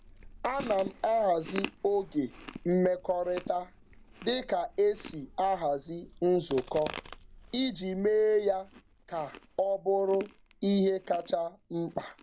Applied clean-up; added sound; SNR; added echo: none; Chewing, mastication; 16 dB; none.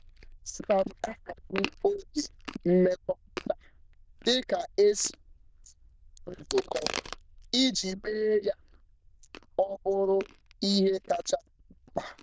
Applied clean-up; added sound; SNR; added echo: neural diffusion model UNIVERSE++.